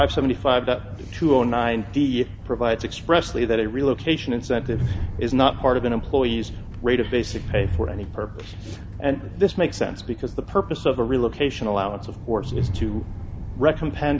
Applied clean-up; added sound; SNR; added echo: none; Train; 8 dB; none.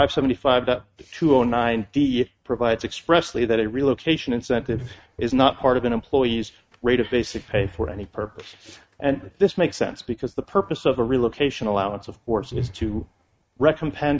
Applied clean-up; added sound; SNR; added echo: neural mask model RNNoise.